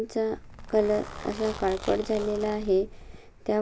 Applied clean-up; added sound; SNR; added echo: none; Zipper (clothing); 12 dB; none.